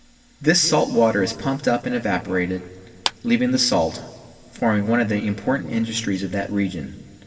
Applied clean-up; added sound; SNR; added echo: none; Clapping; 11 dB; reverberation time 2.7 s.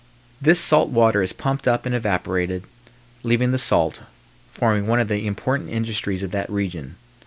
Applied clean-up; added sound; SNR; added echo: none; none; none; none.